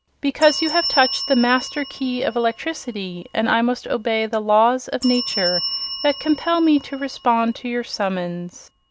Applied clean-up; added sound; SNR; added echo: none; Bell; 10 dB; none.